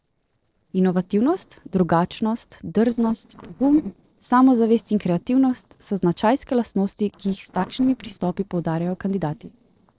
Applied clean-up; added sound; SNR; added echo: neural separator model SepFormer DNS4.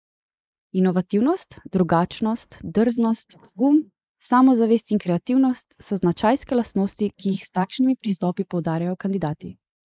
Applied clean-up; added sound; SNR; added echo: neural mask model Resemble Enhance denoiser.